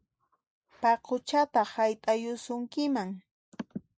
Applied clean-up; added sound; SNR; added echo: none; none; none; none.